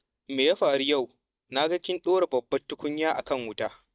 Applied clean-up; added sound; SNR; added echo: neural mask model DeepFilterNet 3.